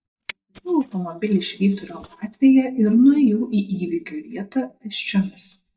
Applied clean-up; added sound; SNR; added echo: neural mask model DeepFilterNet 3.